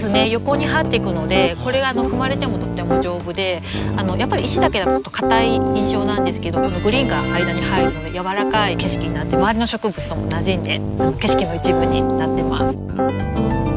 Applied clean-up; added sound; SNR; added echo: none; Piano; 0 dB; none.